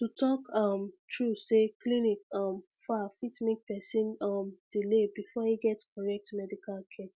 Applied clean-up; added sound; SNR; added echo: none; none; none; none.